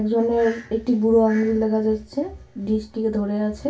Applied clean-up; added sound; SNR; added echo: none; none; none; reverberation time 0.2 s.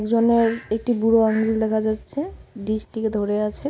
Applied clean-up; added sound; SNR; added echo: none; none; none; none.